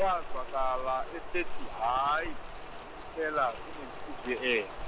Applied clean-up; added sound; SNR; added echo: none; Rain; 3 dB; none.